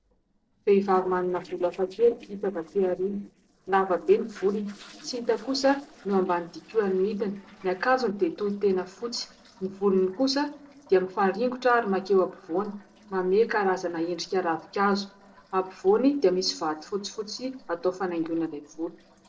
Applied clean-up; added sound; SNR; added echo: neural separator model SepFormer DNS4.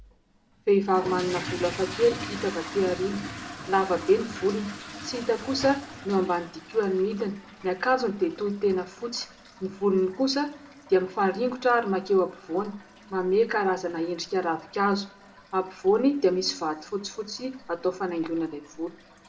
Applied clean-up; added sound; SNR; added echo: none; Fill (with liquid) / Toilet flush; 15 dB; reverberation time 0.4 s.